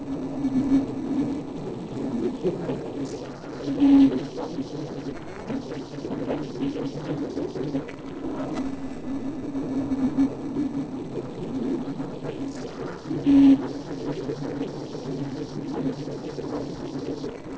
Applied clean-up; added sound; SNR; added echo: neural separator model SepFormer DNS4.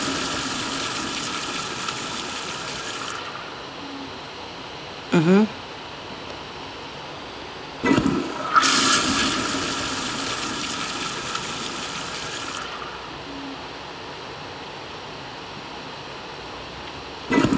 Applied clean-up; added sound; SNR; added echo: none; Toilet flush / Gurgling; -3 dB; none.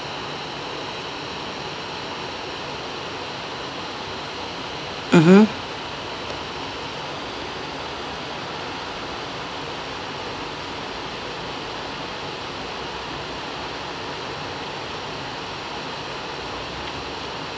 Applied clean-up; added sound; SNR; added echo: none; none; none; none.